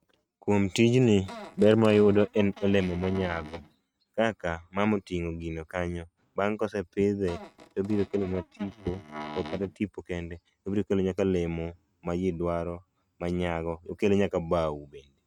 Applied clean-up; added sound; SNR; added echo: neural mask model RNNoise.